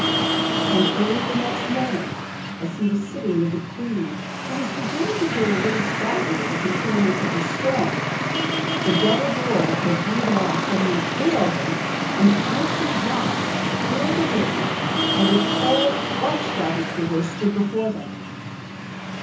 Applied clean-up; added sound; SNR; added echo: none; Traffic noise, roadway noise; 0 dB; reverberation time 0.6 s.